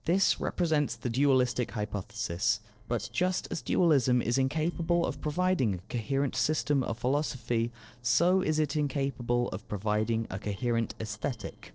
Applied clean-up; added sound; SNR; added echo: neural separator model SepFormer DNS4.